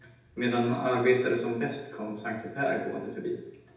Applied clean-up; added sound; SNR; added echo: none; none; none; reverberation time 0.8 s.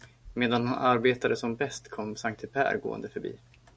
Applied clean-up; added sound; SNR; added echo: none; none; none; none.